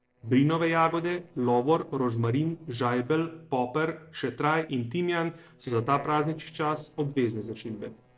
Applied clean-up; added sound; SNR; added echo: neural separator model SepFormer DNS4.